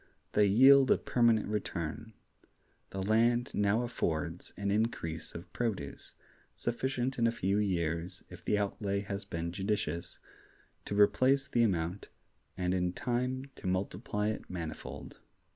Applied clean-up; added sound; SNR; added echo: none; none; none; none.